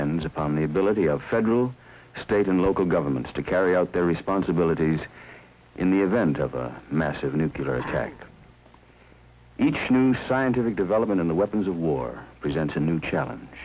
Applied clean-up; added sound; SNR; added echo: none; Sneeze; 15 dB; none.